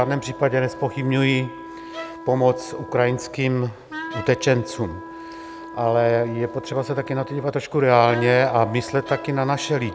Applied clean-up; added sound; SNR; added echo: none; Bowed string instrument + Wind instrument, woodwind instrument; 14 dB; none.